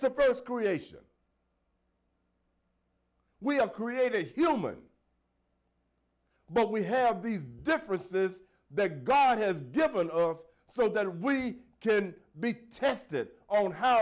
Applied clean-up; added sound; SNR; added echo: none; none; none; none.